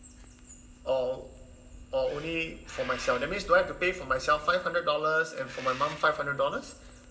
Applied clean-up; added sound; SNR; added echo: none; Bird; 16 dB; reverberation time 1.6 s.